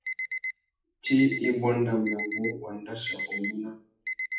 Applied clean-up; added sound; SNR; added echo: classical method WPE with log-MMSE.